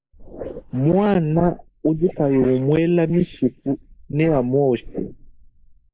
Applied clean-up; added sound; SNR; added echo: neural mask model Resemble Enhance denoiser.